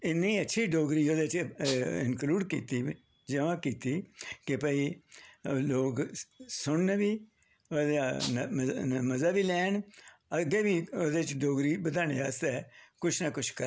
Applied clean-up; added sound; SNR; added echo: none; Rattle (instrument); 8 dB; none.